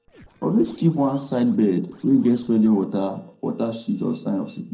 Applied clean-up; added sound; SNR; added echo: neural separator model SepFormer DNS4.